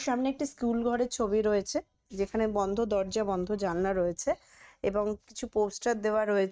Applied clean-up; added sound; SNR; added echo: neural mask model RNNoise.